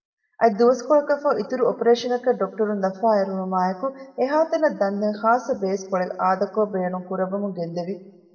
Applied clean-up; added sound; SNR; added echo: none; none; none; reverberation time 1.5 s.